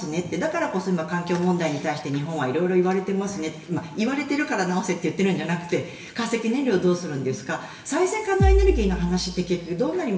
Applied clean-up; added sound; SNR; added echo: none; Bass drum; -1 dB; reverberation time 1.1 s.